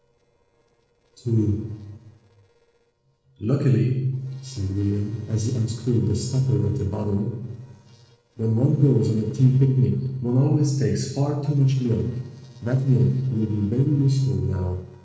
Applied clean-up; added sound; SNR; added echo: neural separator model SepFormer DNS4.